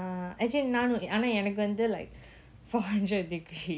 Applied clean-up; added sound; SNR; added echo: none; none; none; none.